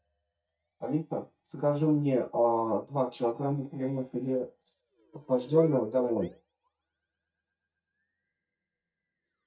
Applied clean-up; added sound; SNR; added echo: neural mask model DeepFilterNet 3.